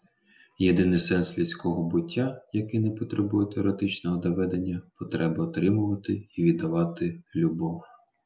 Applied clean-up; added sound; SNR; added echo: none; none; none; none.